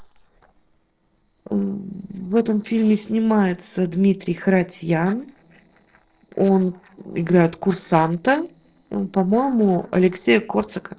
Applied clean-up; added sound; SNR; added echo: neural separator model SepFormer DNS4.